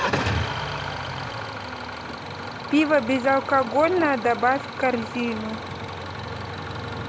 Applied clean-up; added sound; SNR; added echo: none; Idling / Engine starting; 5 dB; none.